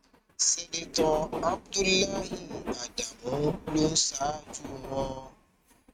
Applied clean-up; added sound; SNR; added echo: neural mask model RNNoise.